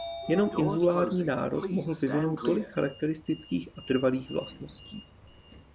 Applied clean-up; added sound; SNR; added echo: none; Sliding door; 9 dB; none.